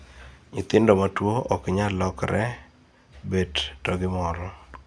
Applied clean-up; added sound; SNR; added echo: none; none; none; none.